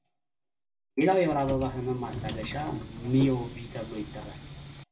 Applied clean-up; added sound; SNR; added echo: none; Subway, metro, underground; 9 dB; reverberation time 0.1 s.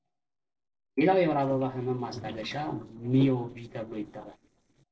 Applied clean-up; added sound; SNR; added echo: neural separator model SepFormer DNS4.